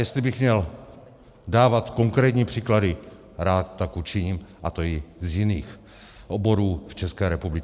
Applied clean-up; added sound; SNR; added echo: none; none; none; none.